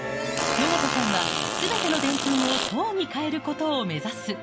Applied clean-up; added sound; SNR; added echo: none; Fart; 0 dB; none.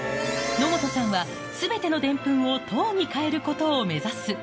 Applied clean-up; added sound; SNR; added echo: none; none; none; none.